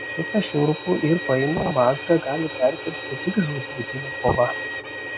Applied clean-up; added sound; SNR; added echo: none; Bowed string instrument; 7 dB; none.